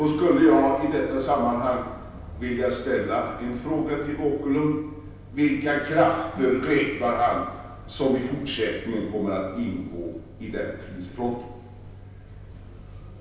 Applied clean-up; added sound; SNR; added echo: none; Motor vehicle (road); 19 dB; reverberation time 0.9 s.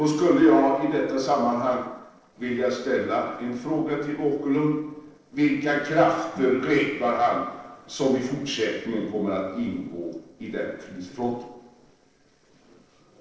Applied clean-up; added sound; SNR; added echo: neural separator model SepFormer DNS4.